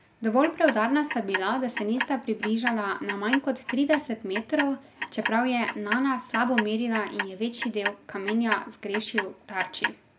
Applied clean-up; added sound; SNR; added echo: none; Clock; 7 dB; none.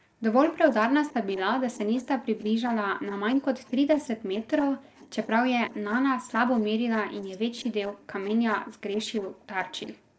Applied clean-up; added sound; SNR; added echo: neural separator model SepFormer DNS4.